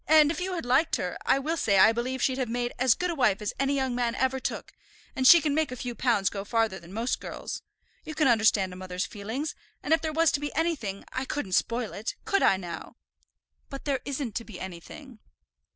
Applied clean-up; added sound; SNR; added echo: none; none; none; none.